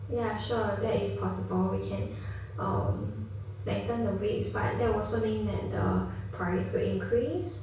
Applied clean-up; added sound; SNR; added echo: none; none; none; reverberation time 0.6 s.